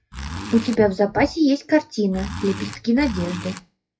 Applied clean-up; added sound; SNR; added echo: classical method WPE with log-MMSE.